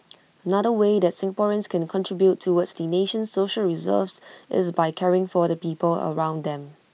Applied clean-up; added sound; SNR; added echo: none; none; none; none.